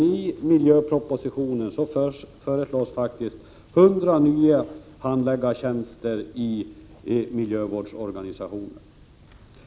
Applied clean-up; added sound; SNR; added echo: none; none; none; none.